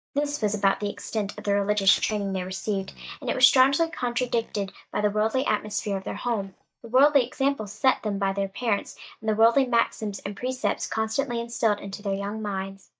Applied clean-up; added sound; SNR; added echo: neural mask model DeepFilterNet 3.